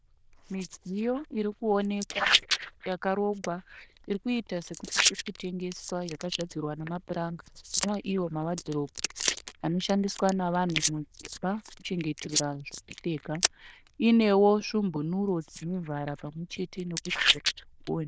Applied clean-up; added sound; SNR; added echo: neural diffusion model UNIVERSE++.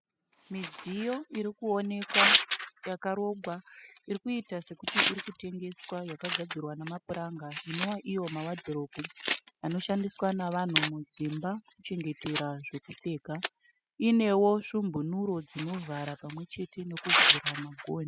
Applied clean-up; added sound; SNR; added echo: classical method spectral subtraction.